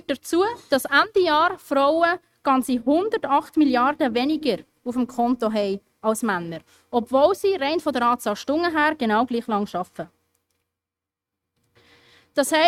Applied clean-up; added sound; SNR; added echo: neural mask model RNNoise.